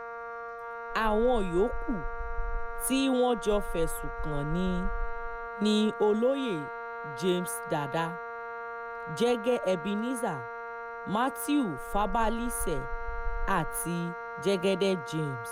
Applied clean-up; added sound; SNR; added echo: none; Meow + Wind instrument, woodwind instrument; 4 dB; none.